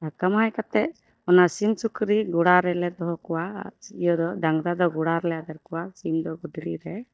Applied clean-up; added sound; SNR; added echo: neural mask model DeepFilterNet 3.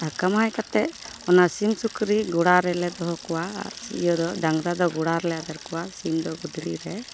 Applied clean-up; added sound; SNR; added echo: none; Bicycle; 18 dB; none.